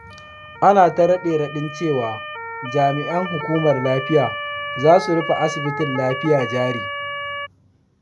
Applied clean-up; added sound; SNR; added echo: none; Motor vehicle (road) / Siren; 9 dB; none.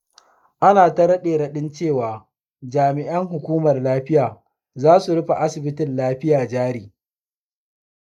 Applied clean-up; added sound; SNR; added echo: neural mask model Resemble Enhance denoiser.